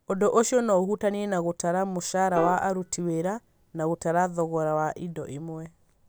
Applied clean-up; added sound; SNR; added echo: none; Piano; 13 dB; none.